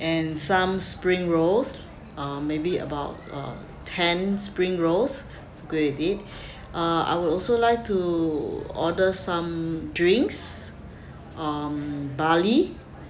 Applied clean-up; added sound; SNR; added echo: none; none; none; none.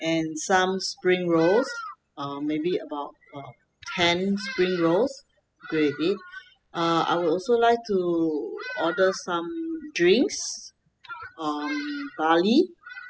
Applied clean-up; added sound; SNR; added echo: classical method spectral subtraction.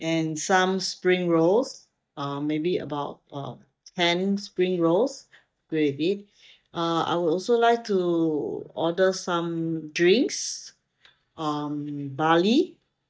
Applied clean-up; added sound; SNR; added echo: neural mask model DeepFilterNet 3.